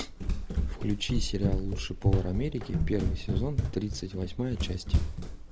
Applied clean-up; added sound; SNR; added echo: none; Run; -3 dB; none.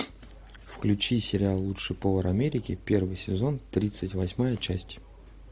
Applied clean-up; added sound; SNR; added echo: none; none; none; none.